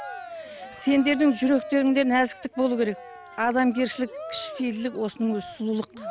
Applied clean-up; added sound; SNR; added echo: none; Cheering; 15 dB; none.